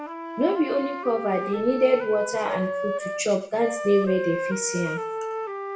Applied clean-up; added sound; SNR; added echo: none; Wind instrument, woodwind instrument; 6 dB; reverberation time 0.5 s.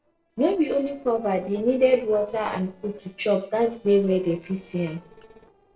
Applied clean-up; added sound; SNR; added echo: neural separator model SepFormer DNS4.